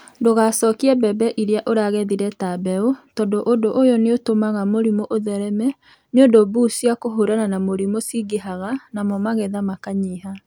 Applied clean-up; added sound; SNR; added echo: none; none; none; none.